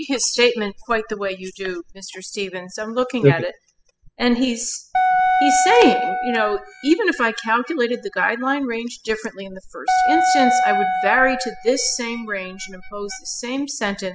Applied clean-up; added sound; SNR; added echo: classical method spectral subtraction.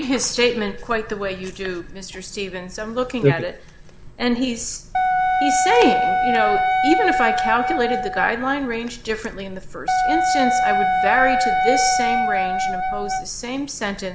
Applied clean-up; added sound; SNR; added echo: none; Wind instrument, woodwind instrument; -3 dB; none.